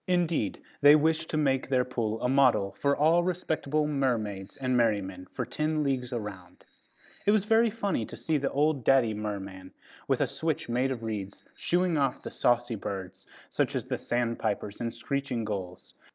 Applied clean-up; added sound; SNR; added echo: neural separator model SepFormer DNS4.